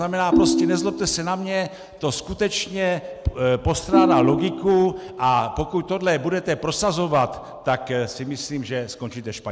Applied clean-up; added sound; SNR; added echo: none; Ringtone; -1 dB; none.